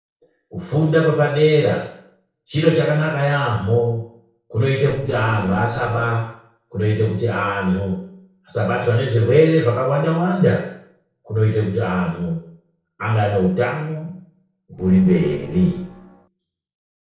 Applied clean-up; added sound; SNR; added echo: neural separator model SepFormer DNS4.